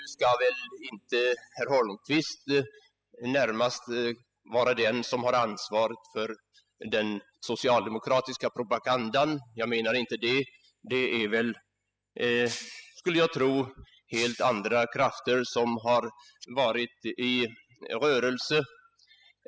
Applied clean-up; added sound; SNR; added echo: classical method spectral subtraction.